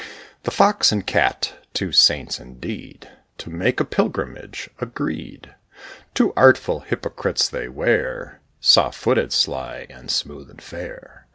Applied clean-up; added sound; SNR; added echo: none; none; none; none.